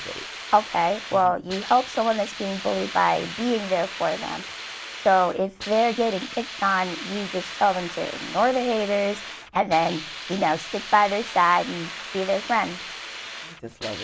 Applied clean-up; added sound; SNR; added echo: none; Hiss; 12 dB; none.